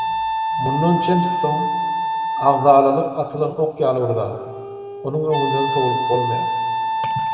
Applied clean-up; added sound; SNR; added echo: none; Wind instrument, woodwind instrument; 2 dB; reverberation time 1.9 s.